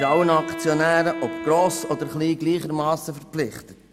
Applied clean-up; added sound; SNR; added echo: none; Wind instrument, woodwind instrument; 11 dB; none.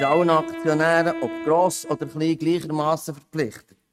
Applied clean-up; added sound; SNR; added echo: neural mask model RNNoise.